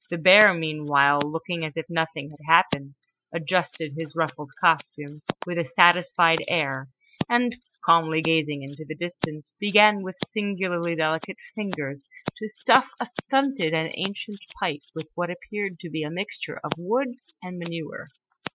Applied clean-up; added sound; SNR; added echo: classical method spectral subtraction.